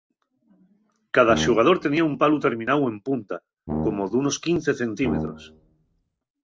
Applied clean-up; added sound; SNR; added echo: none; Brass instrument; 9 dB; none.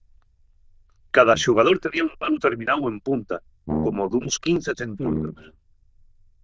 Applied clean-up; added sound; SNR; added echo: neural diffusion model UNIVERSE++.